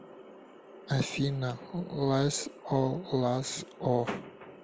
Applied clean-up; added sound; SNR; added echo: none; none; none; none.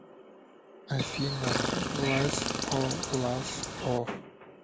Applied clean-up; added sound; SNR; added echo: none; Chirp, tweet; 0 dB; none.